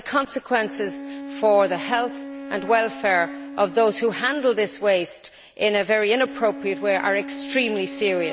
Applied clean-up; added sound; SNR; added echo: none; Wind instrument, woodwind instrument; 13 dB; none.